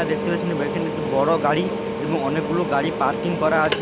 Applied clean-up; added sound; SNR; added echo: none; Mechanical fan; 3 dB; none.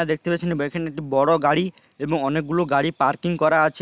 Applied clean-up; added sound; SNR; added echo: none; none; none; none.